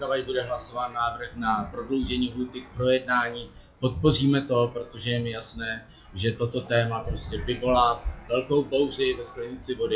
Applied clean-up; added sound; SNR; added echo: classical method WPE with log-MMSE.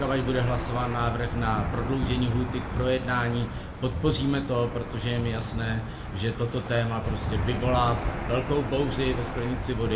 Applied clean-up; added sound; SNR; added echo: none; Engine / Aircraft; 4 dB; reverberation time 0.5 s.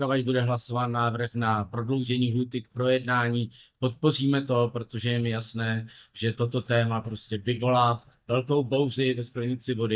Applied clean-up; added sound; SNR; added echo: neural mask model DeepFilterNet 3.